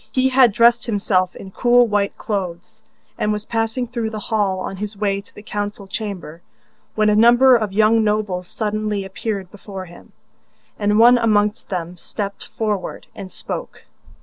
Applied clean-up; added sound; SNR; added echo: none; none; none; none.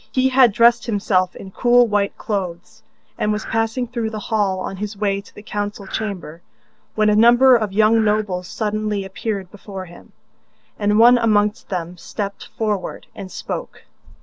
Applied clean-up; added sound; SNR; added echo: none; Breathing; 11 dB; none.